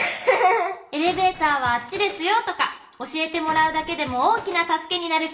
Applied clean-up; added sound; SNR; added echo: none; Scratching (performance technique); 17 dB; reverberation time 0.6 s.